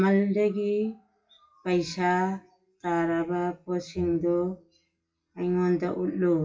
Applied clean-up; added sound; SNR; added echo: classical method WPE with log-MMSE.